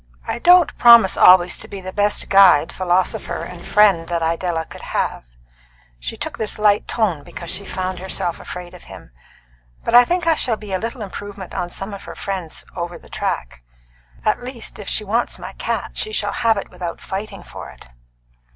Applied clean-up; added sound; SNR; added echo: none; Engine / Mechanisms; 17 dB; none.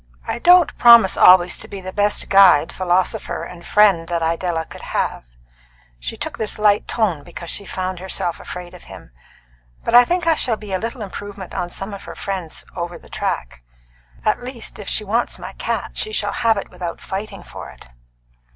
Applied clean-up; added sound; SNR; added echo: none; none; none; none.